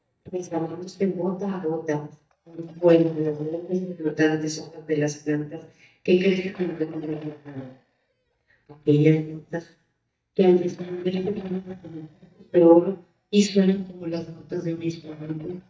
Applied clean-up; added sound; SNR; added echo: neural mask model DeepFilterNet 3.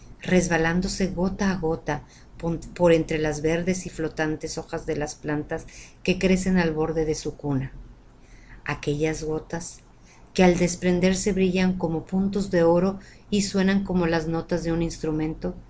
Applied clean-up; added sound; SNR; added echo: none; none; none; none.